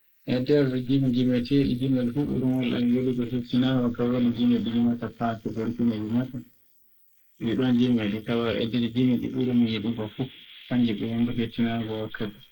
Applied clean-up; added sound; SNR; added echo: neural mask model Resemble Enhance denoiser.